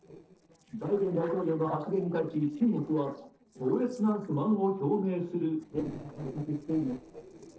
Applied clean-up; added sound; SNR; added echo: neural separator model SepFormer DNS4.